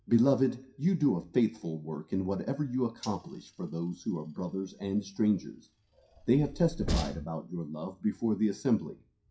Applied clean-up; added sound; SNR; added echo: classical method WPE with log-MMSE.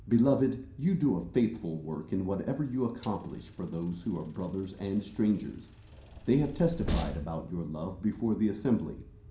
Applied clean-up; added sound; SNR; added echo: none; Train; 12 dB; reverberation time 0.5 s.